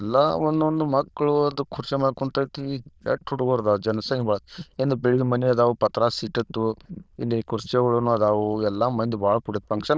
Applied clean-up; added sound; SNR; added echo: neural diffusion model UNIVERSE++.